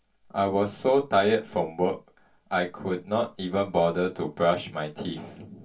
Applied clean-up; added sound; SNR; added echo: none; none; none; reverberation time 0.2 s.